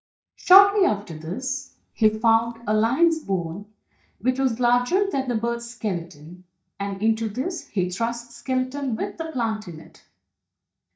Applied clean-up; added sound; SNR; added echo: neural mask model DeepFilterNet 3.